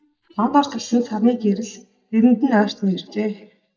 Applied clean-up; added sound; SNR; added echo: neural mask model DeepFilterNet 3.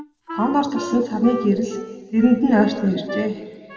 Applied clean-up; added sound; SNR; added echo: none; Wind instrument, woodwind instrument; 13 dB; reverberation time 2.0 s.